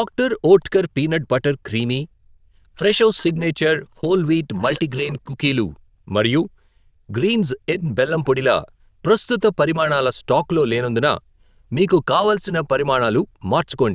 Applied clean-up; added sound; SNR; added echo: neural diffusion model UNIVERSE++.